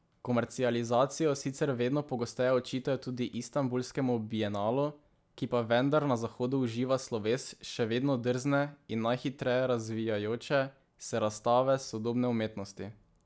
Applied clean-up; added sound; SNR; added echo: none; none; none; none.